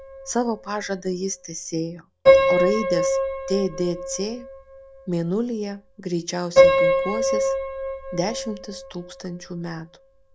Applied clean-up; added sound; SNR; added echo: none; Piano; -4 dB; none.